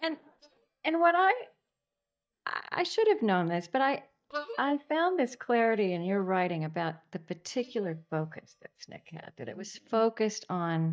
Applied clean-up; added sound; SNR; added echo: neural mask model DeepFilterNet 3.